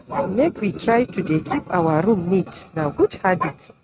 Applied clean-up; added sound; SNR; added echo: neural mask model RNNoise.